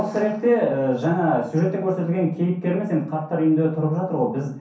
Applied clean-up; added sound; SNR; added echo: none; none; none; reverberation time 0.6 s.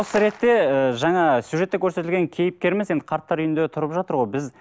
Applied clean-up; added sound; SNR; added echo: none; none; none; none.